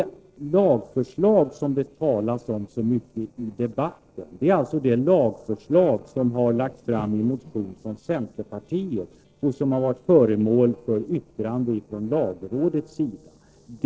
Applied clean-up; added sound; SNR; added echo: neural separator model SepFormer DNS4.